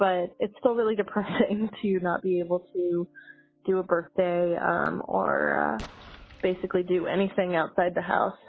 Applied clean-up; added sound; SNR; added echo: none; Explosion; 20 dB; none.